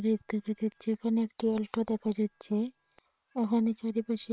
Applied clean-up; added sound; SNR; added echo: neural separator model SepFormer WHAM!.